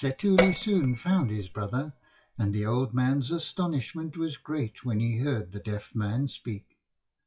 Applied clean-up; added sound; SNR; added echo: classical method WPE with log-MMSE.